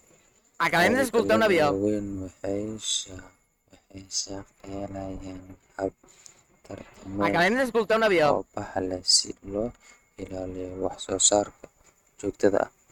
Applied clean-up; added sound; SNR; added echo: neural mask model RNNoise.